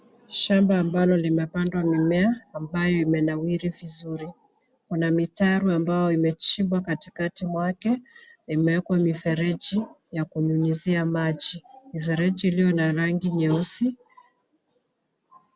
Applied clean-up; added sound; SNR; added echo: none; none; none; none.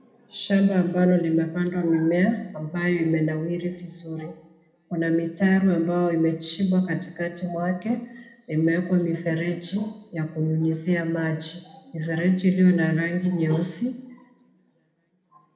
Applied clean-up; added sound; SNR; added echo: none; none; none; reverberation time 0.7 s.